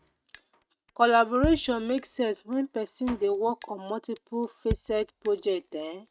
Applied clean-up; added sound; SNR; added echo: neural mask model RNNoise.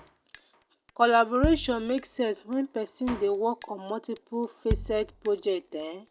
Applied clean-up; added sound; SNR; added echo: none; Drum kit; 10 dB; none.